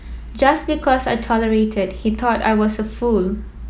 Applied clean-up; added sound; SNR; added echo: none; none; none; none.